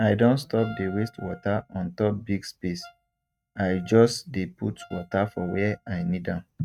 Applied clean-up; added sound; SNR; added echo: neural mask model RNNoise.